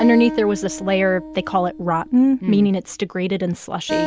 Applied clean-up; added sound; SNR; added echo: none; Acoustic guitar; 11 dB; none.